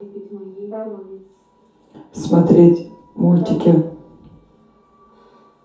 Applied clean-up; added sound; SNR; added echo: none; Brass instrument; 20 dB; reverberation time 0.5 s.